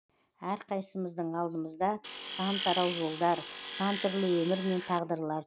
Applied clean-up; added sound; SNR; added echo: none; Tools; 4 dB; none.